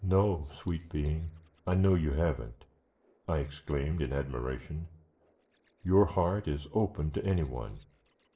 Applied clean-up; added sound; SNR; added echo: neural separator model SepFormer DNS4.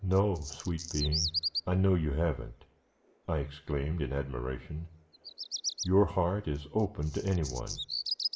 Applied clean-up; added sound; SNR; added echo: none; Bird vocalization, bird call, bird song; 9 dB; reverberation time 0.5 s.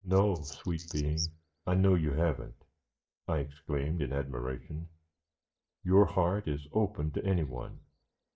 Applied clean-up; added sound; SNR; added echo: neural mask model DeepFilterNet 3.